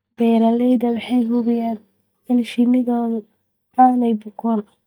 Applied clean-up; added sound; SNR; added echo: neural mask model DeepFilterNet 3.